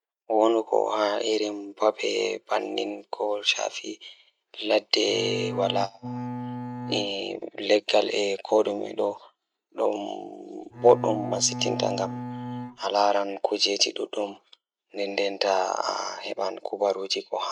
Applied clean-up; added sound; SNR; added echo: neural mask model RNNoise.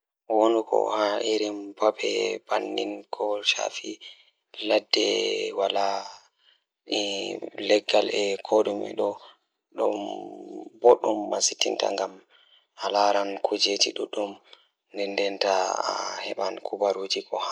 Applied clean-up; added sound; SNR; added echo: none; none; none; none.